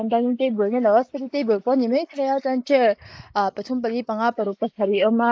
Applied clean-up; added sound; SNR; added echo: neural mask model Resemble Enhance denoiser.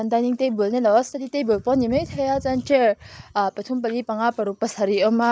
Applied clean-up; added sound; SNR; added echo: none; none; none; none.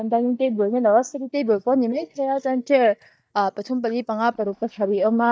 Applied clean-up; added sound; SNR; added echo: neural mask model DeepFilterNet 3.